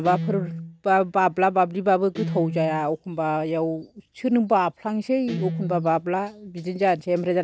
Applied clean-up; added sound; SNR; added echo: none; Guitar; 11 dB; none.